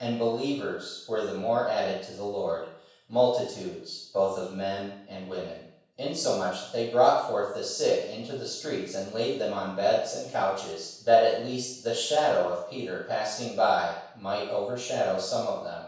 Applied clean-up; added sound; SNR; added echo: none; none; none; reverberation time 0.7 s.